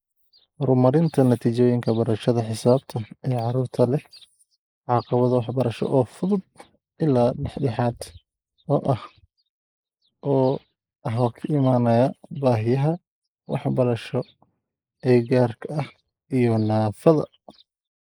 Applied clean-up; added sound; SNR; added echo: neural mask model Resemble Enhance denoiser.